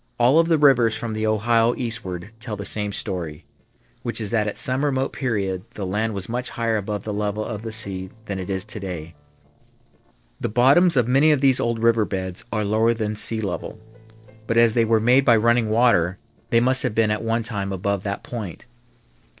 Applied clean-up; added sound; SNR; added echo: neural separator model SepFormer DNS4.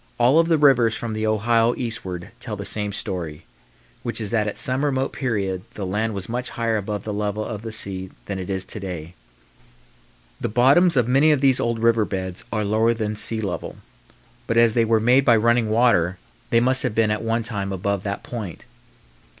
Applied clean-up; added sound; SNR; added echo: none; none; none; none.